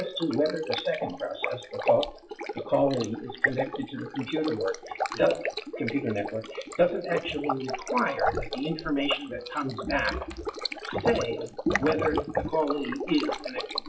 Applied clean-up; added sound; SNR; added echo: classical method WPE with log-MMSE.